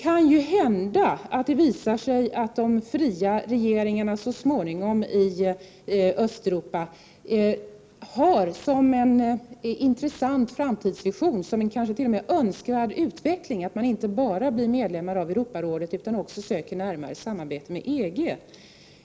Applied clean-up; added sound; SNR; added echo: none; none; none; none.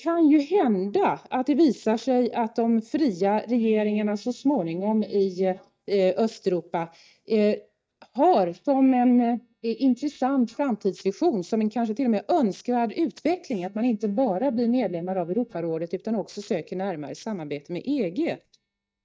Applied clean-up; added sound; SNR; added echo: neural mask model DeepFilterNet 3.